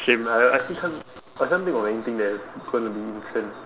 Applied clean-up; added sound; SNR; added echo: none; none; none; none.